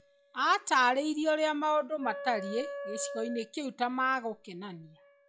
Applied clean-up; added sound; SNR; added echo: classical method log-MMSE.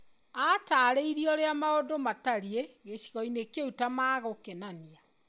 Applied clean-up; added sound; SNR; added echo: none; none; none; none.